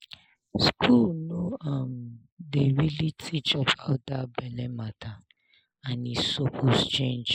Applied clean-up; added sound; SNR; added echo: neural mask model Resemble Enhance denoiser.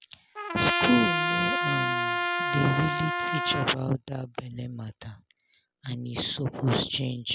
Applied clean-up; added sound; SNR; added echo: none; Trumpet; -2 dB; none.